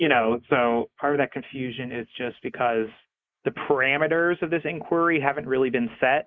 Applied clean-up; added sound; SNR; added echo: neural mask model Resemble Enhance denoiser.